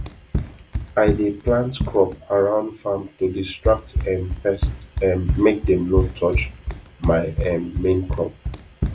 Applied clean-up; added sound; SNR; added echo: none; Run; 5 dB; none.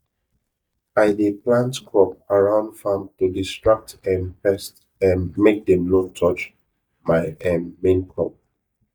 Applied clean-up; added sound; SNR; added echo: neural mask model DeepFilterNet 3.